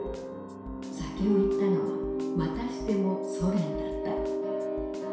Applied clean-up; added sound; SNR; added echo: none; Snare drum; 16 dB; reverberation time 0.7 s.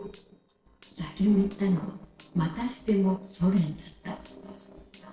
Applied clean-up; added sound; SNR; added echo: neural separator model SepFormer DNS4.